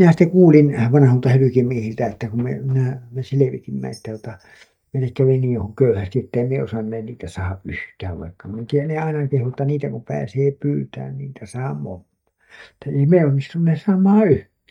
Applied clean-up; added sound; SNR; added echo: neural mask model DeepFilterNet 3.